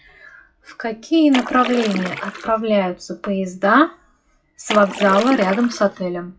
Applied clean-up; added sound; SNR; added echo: classical method WPE with log-MMSE.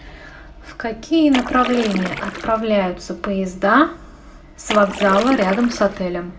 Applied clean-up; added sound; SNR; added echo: none; Splash, splatter; 9 dB; reverberation time 0.4 s.